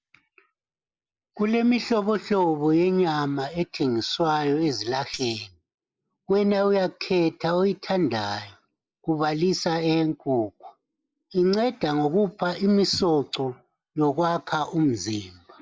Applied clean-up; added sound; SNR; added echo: neural mask model Resemble Enhance denoiser.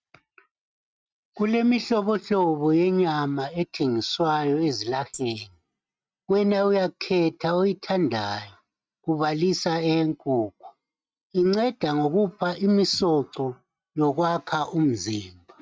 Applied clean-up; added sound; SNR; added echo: neural mask model RNNoise.